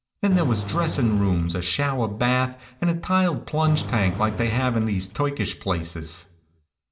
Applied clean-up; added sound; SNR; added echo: none; Engine; 11 dB; reverberation time 0.4 s.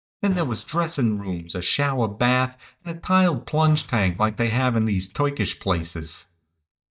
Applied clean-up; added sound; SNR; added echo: neural mask model DeepFilterNet 3.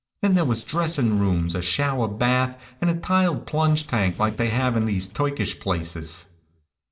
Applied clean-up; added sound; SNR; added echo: neural separator model SepFormer DNS4.